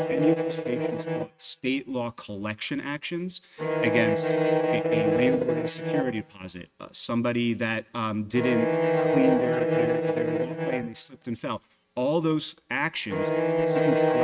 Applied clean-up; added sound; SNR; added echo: neural mask model RNNoise.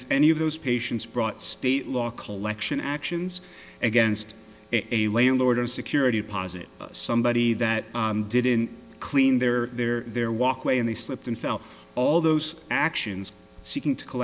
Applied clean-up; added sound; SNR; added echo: none; none; none; none.